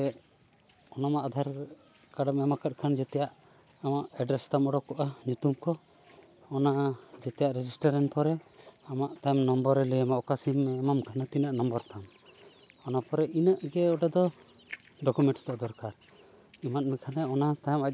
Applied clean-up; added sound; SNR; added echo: none; none; none; none.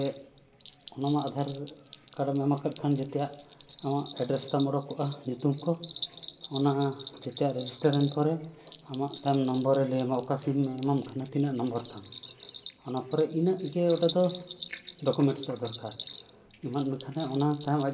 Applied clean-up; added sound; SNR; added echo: none; Bell; 17 dB; reverberation time 1.0 s.